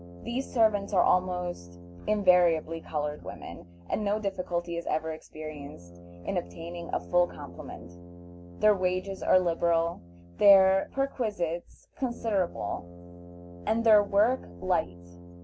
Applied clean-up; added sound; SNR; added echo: none; Brass instrument; 17 dB; none.